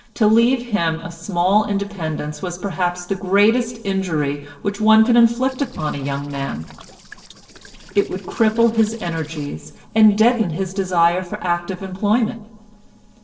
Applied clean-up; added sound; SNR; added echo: neural separator model SepFormer DNS4.